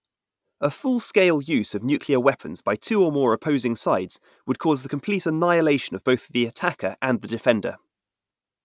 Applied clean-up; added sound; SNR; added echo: none; none; none; none.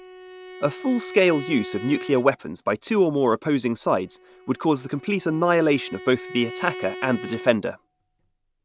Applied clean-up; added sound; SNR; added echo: none; Bowed string instrument; 15 dB; none.